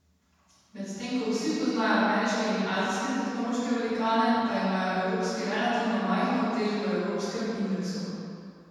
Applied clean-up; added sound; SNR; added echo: none; none; none; reverberation time 2.1 s.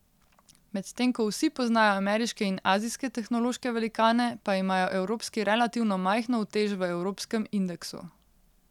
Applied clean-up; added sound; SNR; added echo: none; none; none; none.